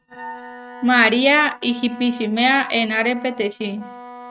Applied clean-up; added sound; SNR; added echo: neural mask model RNNoise.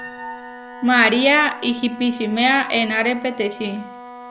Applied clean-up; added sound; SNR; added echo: none; Wind instrument, woodwind instrument + Piano; 16 dB; none.